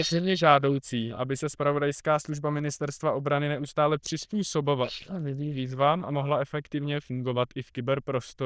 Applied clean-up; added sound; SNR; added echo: neural diffusion model UNIVERSE++.